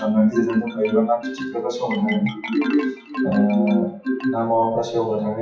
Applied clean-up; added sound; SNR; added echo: classical method WPE with log-MMSE.